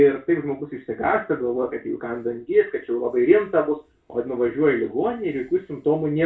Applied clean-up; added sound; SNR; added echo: none; none; none; reverberation time 0.3 s.